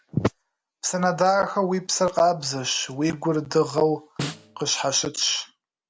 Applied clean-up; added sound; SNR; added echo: none; Snare drum; 11 dB; none.